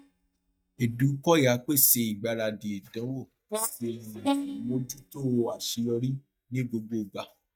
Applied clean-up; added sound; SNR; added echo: neural mask model DeepFilterNet 3.